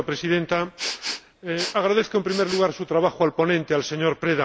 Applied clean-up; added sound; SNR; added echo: none; Respiratory sounds; 11 dB; none.